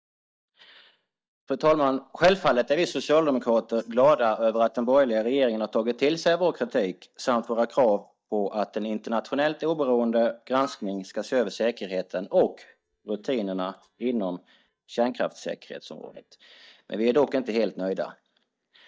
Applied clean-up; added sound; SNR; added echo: neural mask model DeepFilterNet 3.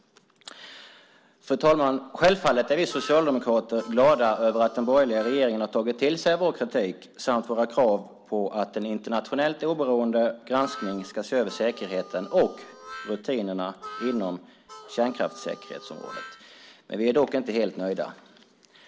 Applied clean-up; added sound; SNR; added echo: none; Harmonica; 17 dB; none.